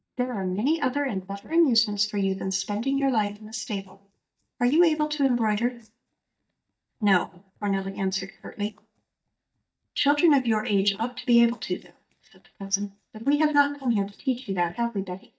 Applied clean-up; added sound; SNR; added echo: neural mask model DeepFilterNet 3.